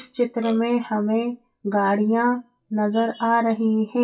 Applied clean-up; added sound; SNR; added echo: classical method WPE with log-MMSE.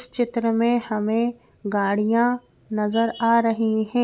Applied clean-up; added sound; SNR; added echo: none; none; none; none.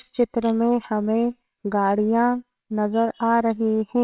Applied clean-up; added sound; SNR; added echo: neural separator model SepFormer WHAMR!.